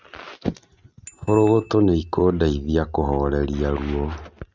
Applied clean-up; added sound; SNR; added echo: neural mask model RNNoise.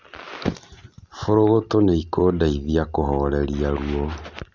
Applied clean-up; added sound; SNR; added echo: none; none; none; none.